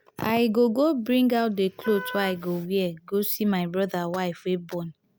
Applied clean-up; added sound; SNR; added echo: none; Wind instrument, woodwind instrument; 14 dB; none.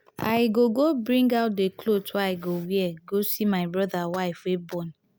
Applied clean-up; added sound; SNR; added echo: none; none; none; none.